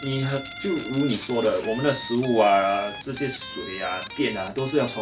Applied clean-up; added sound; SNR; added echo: none; Guitar; 13 dB; none.